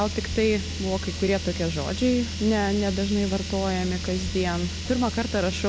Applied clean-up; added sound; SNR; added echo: none; Car; 6 dB; none.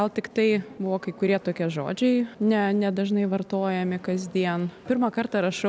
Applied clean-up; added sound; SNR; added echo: none; none; none; none.